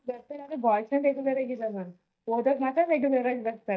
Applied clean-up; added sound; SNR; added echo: neural mask model DeepFilterNet 3.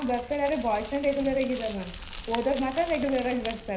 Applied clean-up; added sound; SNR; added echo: none; Bicycle; 13 dB; reverberation time 0.5 s.